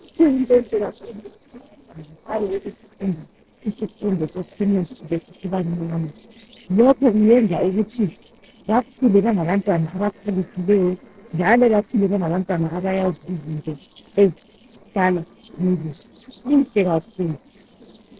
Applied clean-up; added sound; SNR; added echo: neural separator model SepFormer DNS4.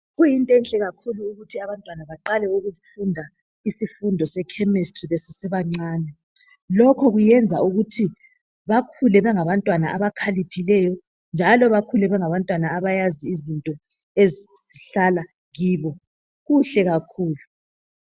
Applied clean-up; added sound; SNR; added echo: none; none; none; none.